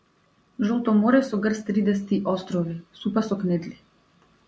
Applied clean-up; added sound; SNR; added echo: none; none; none; none.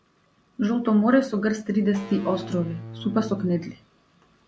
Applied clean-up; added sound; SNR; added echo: none; Electric guitar / Bass guitar; 13 dB; none.